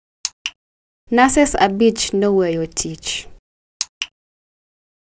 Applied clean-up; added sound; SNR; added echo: none; none; none; none.